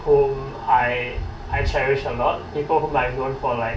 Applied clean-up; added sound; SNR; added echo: none; none; none; reverberation time 0.3 s.